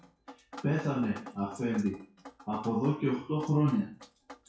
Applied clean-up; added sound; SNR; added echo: classical method WPE with log-MMSE.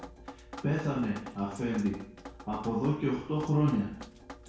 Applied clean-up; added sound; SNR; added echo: none; Drip; 15 dB; reverberation time 0.6 s.